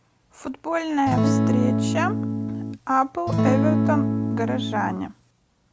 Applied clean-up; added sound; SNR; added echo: none; Acoustic guitar / Strum; -4 dB; none.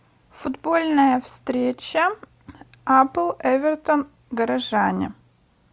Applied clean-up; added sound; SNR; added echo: none; none; none; none.